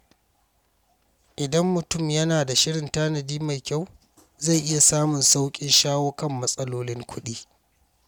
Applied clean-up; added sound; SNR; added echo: none; none; none; none.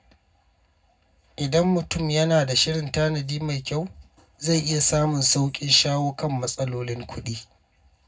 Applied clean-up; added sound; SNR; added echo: none; none; none; reverberation time 0.3 s.